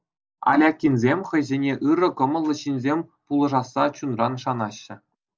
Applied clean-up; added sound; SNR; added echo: none; none; none; none.